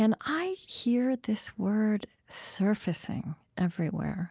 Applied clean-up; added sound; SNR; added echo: none; none; none; none.